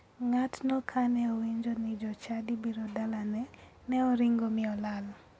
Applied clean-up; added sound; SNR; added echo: none; none; none; none.